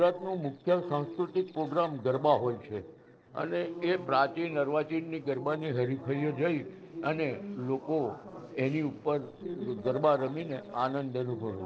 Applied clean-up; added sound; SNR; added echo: neural separator model SepFormer DNS4.